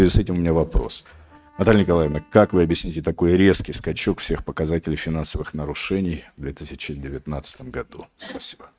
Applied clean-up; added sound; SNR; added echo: neural mask model RNNoise.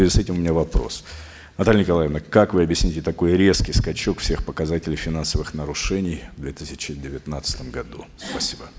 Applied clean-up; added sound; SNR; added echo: none; none; none; none.